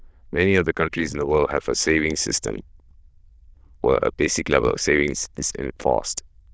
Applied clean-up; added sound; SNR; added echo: neural diffusion model UNIVERSE++.